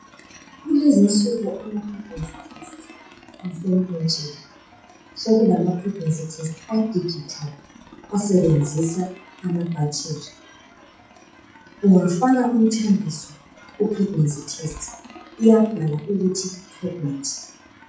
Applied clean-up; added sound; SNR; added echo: classical method WPE with log-MMSE.